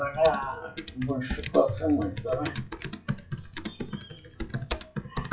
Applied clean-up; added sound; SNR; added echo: classical method WPE with log-MMSE.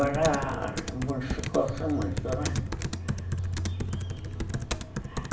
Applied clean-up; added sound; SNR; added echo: none; Computer keyboard; 0 dB; reverberation time 0.9 s.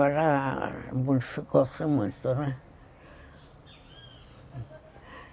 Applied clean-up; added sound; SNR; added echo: none; none; none; none.